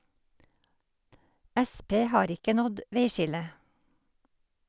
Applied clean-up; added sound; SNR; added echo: none; none; none; none.